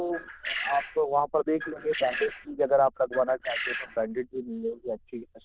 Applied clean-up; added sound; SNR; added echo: neural diffusion model UNIVERSE++.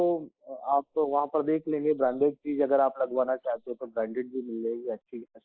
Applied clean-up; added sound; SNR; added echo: neural mask model Resemble Enhance denoiser.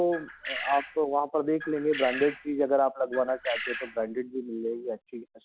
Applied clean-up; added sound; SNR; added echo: none; Bird; 9 dB; none.